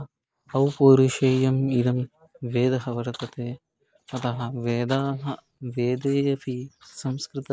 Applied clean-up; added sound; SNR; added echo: neural mask model Resemble Enhance denoiser.